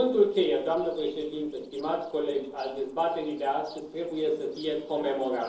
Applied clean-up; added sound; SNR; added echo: neural separator model SepFormer DNS4.